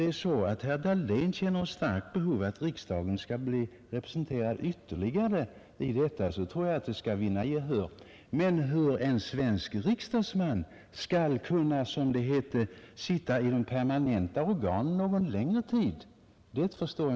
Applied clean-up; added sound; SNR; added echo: none; none; none; none.